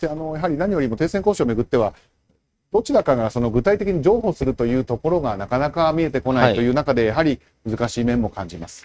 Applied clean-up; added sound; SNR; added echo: neural mask model RNNoise.